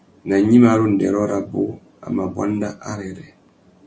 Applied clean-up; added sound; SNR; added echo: none; none; none; none.